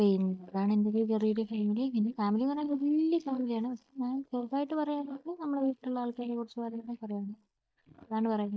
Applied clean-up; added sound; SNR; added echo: neural mask model DeepFilterNet 3.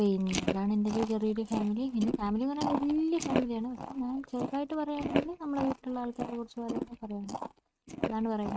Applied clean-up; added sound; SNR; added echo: neural mask model RNNoise.